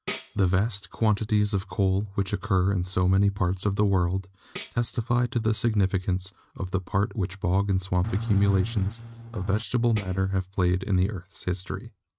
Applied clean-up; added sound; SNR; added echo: neural mask model RNNoise.